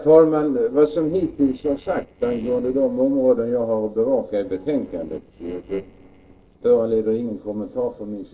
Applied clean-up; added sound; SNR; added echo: neural separator model SepFormer DNS4.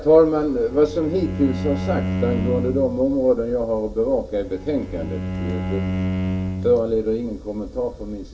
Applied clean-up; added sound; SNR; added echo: none; Bowed string instrument; 6 dB; reverberation time 0.2 s.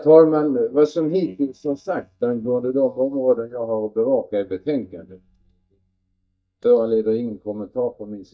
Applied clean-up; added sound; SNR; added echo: neural mask model DeepFilterNet 3.